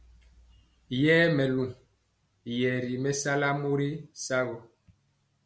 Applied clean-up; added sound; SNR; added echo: none; none; none; none.